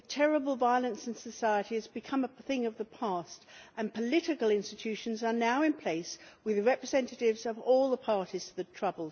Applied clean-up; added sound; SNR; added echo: none; none; none; none.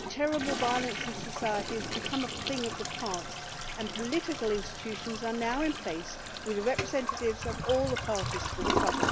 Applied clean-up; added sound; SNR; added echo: none; Toilet flush; 2 dB; none.